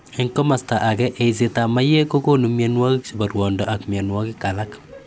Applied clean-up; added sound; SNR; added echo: none; none; none; none.